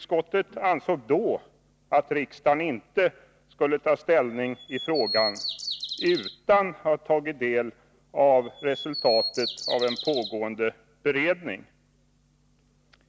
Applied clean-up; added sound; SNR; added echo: none; Bird vocalization, bird call, bird song; 8 dB; none.